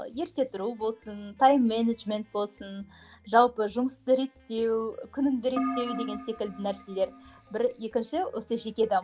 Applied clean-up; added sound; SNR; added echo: none; Keyboard (musical); 8 dB; none.